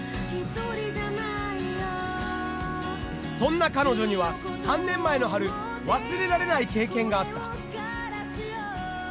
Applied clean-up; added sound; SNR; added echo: none; none; none; none.